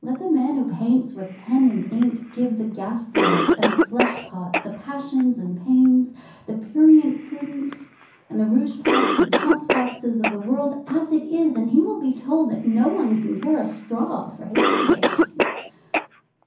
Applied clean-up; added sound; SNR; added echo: none; Cough; 4 dB; reverberation time 0.6 s.